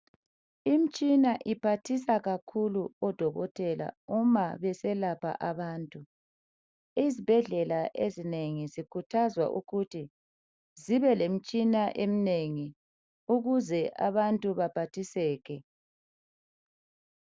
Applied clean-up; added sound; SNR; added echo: none; none; none; none.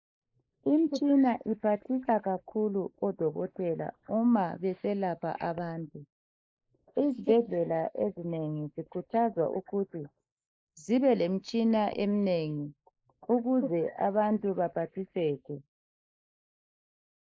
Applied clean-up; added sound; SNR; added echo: neural mask model Resemble Enhance denoiser.